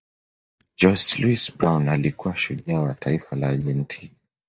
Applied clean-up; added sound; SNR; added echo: neural mask model DeepFilterNet 3.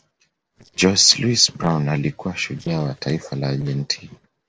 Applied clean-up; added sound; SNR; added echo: neural separator model SepFormer DNS4.